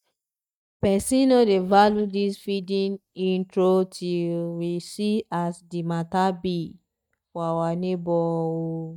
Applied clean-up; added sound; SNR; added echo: neural mask model DeepFilterNet 3.